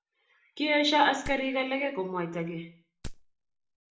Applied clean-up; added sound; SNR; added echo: none; Wood; 13 dB; reverberation time 0.6 s.